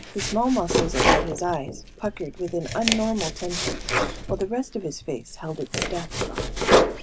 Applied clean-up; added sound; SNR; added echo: none; Domestic sounds, home sounds; -2 dB; none.